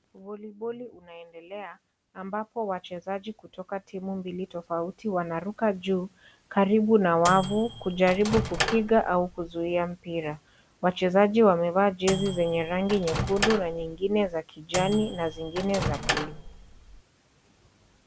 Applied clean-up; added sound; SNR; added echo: none; Microwave oven; 6 dB; none.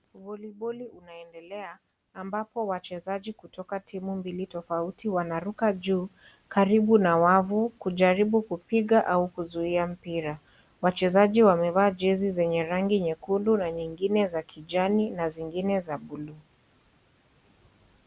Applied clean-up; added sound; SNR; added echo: none; none; none; none.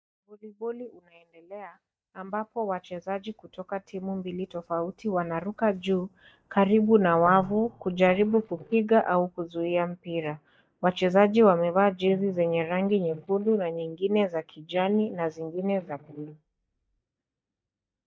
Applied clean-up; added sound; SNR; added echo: neural mask model DeepFilterNet 3.